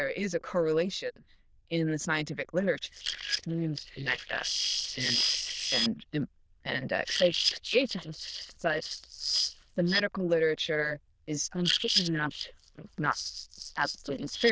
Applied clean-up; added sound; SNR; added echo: neural diffusion model UNIVERSE++.